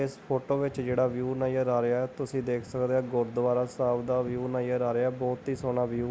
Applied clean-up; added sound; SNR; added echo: none; none; none; none.